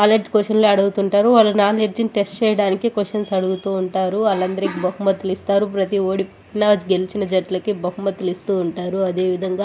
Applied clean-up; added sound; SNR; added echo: none; none; none; none.